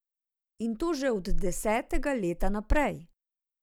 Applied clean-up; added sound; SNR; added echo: none; none; none; none.